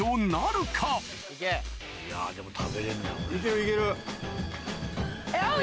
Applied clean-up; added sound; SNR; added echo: none; none; none; none.